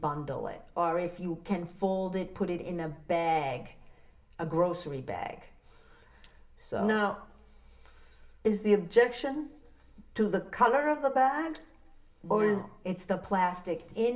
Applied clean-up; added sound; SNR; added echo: none; none; none; reverberation time 0.7 s.